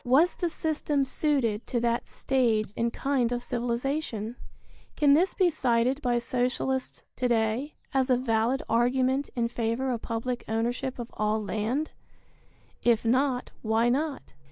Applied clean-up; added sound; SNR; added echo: neural mask model DeepFilterNet 3.